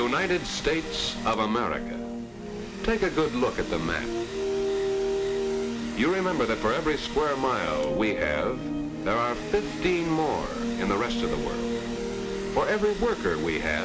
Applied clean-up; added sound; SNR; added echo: none; Domestic sounds, home sounds; 16 dB; none.